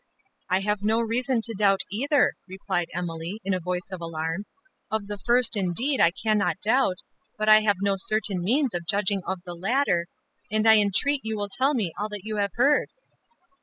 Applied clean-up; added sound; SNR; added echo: classical method spectral subtraction.